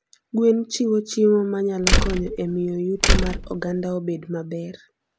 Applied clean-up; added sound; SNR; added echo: none; Slam; -2 dB; none.